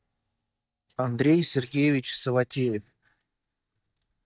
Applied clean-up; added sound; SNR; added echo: neural mask model DeepFilterNet 3.